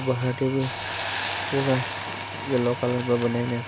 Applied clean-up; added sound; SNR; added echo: none; Engine / Tools + Hiss; 6 dB; none.